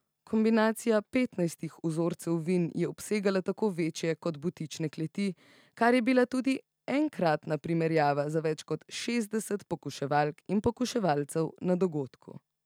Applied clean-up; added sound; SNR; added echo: none; none; none; none.